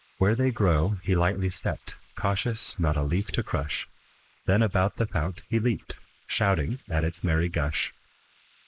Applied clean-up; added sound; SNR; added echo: neural mask model Resemble Enhance denoiser.